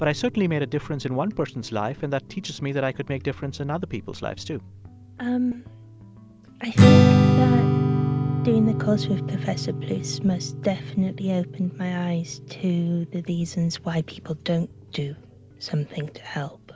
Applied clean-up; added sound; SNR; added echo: none; Strum; -2 dB; none.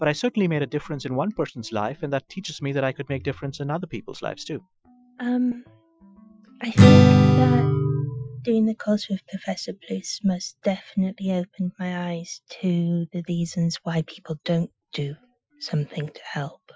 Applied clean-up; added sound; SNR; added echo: classical method Wiener filter.